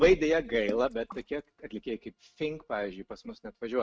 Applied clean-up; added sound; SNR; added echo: neural mask model RNNoise.